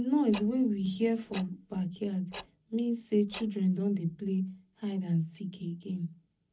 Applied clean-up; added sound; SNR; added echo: none; Tick-tock; 19 dB; reverberation time 0.4 s.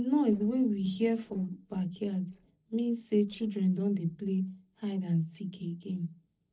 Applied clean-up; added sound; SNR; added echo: neural separator model SepFormer DNS4.